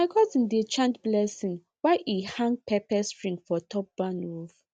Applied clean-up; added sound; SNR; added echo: none; none; none; none.